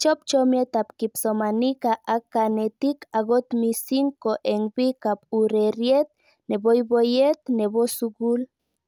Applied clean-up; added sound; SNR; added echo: none; none; none; none.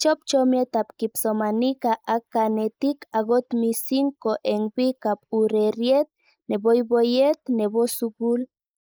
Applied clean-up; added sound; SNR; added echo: neural mask model Resemble Enhance denoiser.